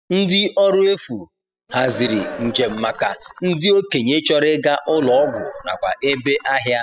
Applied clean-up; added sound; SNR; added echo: classical method spectral subtraction.